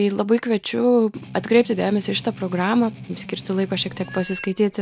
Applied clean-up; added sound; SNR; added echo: none; Meow + Strum; 16 dB; none.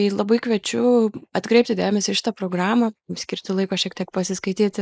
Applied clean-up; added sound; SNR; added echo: neural mask model Resemble Enhance denoiser.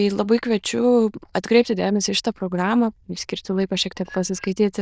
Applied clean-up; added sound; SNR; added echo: neural diffusion model UNIVERSE++.